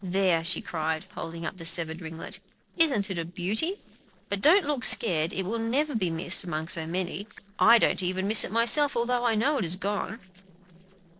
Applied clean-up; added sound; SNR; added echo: neural separator model SepFormer DNS4.